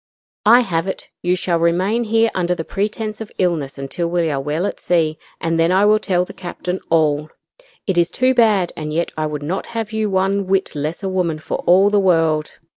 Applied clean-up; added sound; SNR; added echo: none; none; none; none.